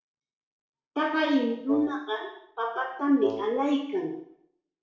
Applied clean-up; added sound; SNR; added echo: neural separator model SepFormer DNS4.